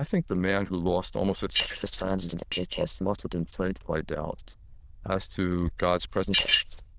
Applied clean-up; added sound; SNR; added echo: neural diffusion model UNIVERSE++.